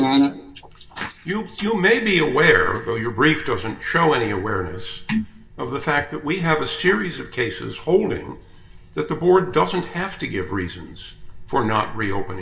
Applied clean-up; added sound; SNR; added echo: none; none; none; reverberation time 0.2 s.